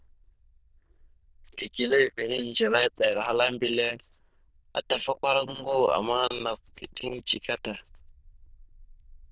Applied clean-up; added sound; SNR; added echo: neural diffusion model UNIVERSE++.